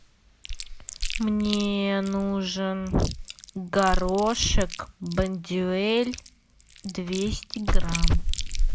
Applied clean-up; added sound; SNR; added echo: none; Chewing, mastication; 1 dB; none.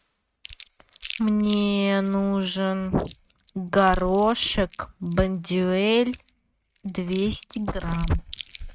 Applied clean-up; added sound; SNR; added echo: neural mask model RNNoise.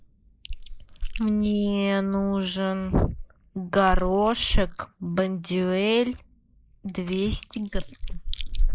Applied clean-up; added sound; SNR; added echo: neural mask model Resemble Enhance denoiser.